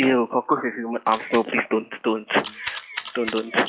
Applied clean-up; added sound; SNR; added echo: classical method log-MMSE.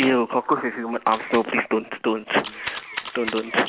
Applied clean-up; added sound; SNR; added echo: none; Camera; 12 dB; none.